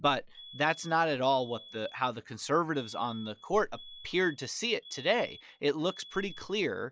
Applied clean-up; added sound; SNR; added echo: classical method log-MMSE.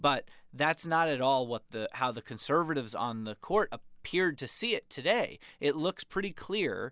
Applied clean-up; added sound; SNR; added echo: none; none; none; none.